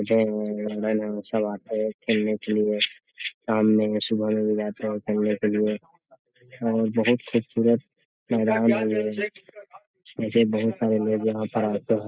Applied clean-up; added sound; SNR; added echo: none; none; none; none.